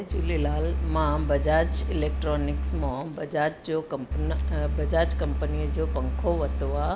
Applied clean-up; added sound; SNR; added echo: none; Engine; -2 dB; none.